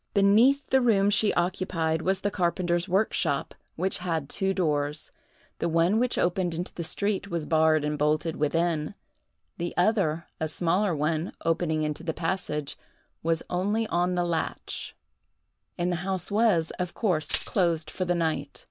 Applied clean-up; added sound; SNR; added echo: none; Tambourine; 11 dB; none.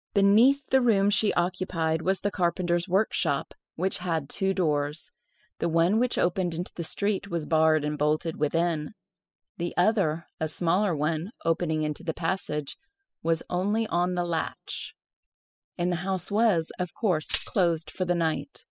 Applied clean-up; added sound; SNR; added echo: classical method spectral subtraction.